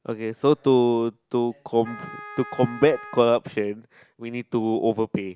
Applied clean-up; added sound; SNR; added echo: none; Wind instrument, woodwind instrument; 18 dB; none.